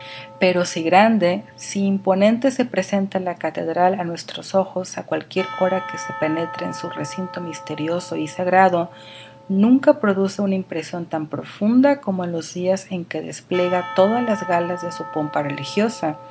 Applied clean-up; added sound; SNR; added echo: none; Church bell / Percussion; 16 dB; none.